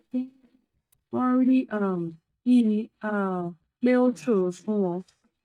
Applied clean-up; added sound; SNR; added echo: neural mask model DeepFilterNet 3.